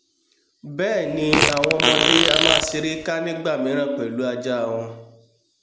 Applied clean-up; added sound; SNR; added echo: none; Fart; -4 dB; none.